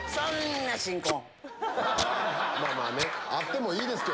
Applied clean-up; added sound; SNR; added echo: none; Packing tape, duct tape; 11 dB; none.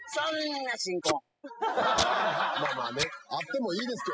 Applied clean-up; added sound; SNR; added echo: classical method spectral subtraction.